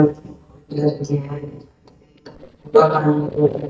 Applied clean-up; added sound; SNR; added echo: neural mask model DeepFilterNet 3.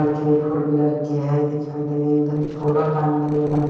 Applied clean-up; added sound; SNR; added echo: neural separator model SepFormer DNS4.